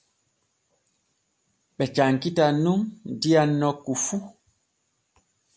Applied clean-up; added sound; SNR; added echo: none; none; none; none.